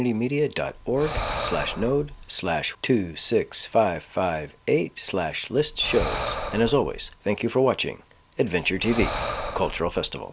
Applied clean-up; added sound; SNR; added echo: none; Breathing; 6 dB; none.